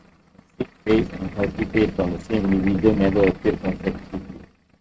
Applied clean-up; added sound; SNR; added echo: neural mask model RNNoise.